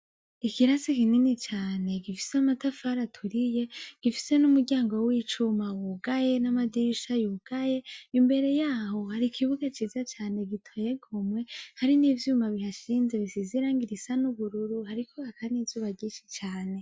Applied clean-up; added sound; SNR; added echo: none; none; none; none.